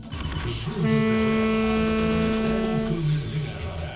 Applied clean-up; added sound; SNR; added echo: none; Wind instrument, woodwind instrument; -3 dB; reverberation time 1.2 s.